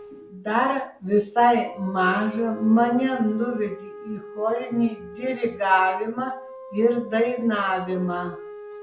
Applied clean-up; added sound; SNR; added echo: none; Wind instrument, woodwind instrument + Wind instrument, woodwind instrument; 16 dB; none.